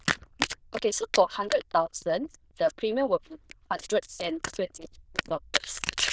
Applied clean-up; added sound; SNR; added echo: neural diffusion model UNIVERSE++.